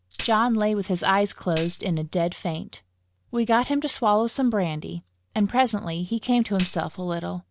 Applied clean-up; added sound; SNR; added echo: none; Tambourine; -4 dB; none.